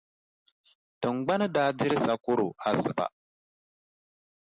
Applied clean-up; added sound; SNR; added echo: none; none; none; none.